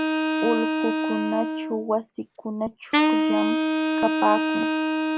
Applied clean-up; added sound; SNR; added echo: none; Wind instrument, woodwind instrument; -4 dB; none.